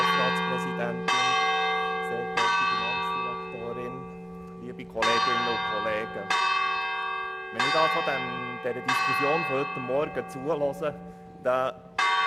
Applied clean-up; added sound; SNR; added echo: none; Church bell; -5 dB; none.